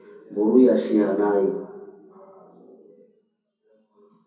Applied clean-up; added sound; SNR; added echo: none; none; none; reverberation time 0.6 s.